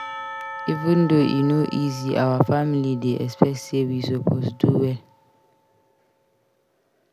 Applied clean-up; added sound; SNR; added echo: none; Church bell / Percussion; 16 dB; none.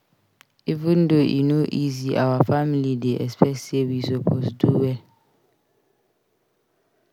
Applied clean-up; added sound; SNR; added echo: none; none; none; none.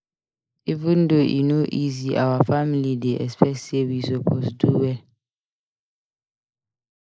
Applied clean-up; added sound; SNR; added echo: neural mask model Resemble Enhance denoiser.